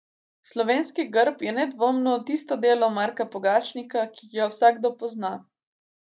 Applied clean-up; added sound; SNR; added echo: none; none; none; none.